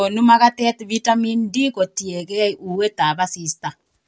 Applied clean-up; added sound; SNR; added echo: none; none; none; none.